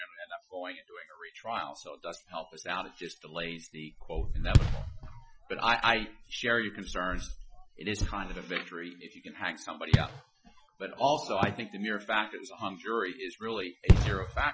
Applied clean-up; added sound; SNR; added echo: classical method Wiener filter.